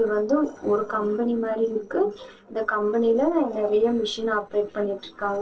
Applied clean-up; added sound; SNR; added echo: neural separator model SepFormer DNS4.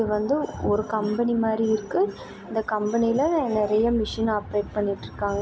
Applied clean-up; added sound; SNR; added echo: none; none; none; none.